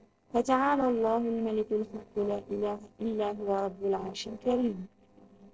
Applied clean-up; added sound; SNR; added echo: neural separator model SepFormer DNS4.